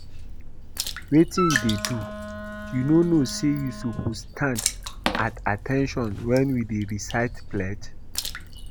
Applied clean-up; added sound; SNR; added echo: none; Water / Splash, splatter + Wind instrument, woodwind instrument; 7 dB; none.